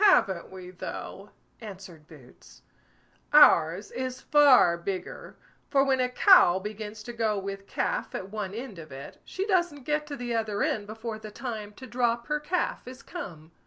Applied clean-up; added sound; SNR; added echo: none; none; none; none.